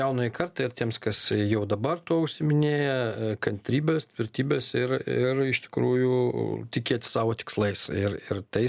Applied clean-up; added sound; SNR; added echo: none; none; none; none.